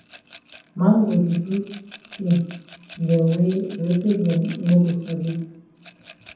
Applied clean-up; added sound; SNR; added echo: none; Rattle / Glass; 17 dB; reverberation time 0.8 s.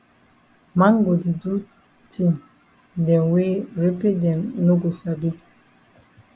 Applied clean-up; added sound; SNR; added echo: none; none; none; none.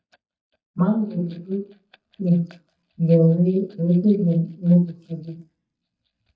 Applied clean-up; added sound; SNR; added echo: neural mask model DeepFilterNet 3.